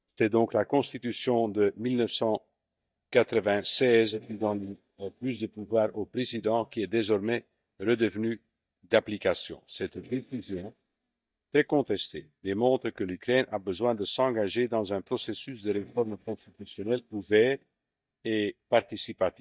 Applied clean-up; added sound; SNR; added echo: neural mask model DeepFilterNet 3.